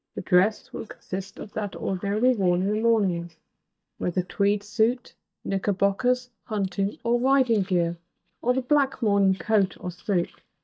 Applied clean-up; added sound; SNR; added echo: neural mask model DeepFilterNet 3.